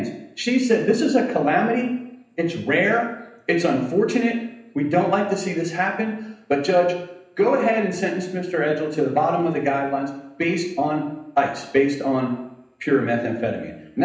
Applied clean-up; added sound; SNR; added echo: none; none; none; reverberation time 0.8 s.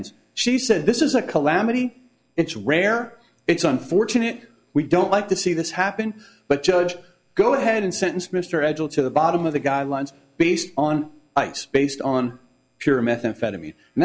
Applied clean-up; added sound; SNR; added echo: none; none; none; none.